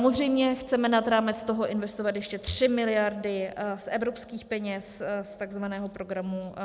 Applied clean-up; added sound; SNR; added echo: none; none; none; none.